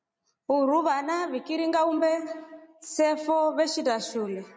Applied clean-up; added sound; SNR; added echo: none; none; none; none.